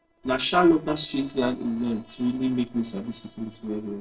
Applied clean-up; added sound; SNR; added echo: neural separator model SepFormer DNS4.